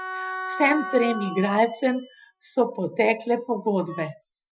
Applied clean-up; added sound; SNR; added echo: classical method Wiener filter.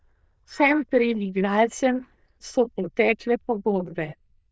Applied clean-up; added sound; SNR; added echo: neural diffusion model UNIVERSE++.